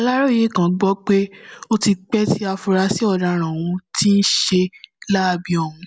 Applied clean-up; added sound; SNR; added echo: none; none; none; none.